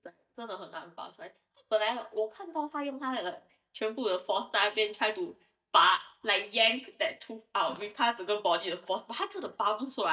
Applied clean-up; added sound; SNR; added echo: neural mask model DeepFilterNet 3.